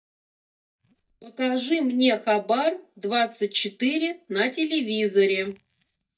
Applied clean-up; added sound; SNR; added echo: neural mask model DeepFilterNet 3.